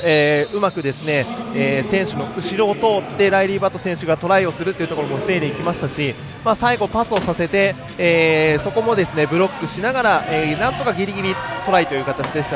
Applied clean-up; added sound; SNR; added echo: none; none; none; none.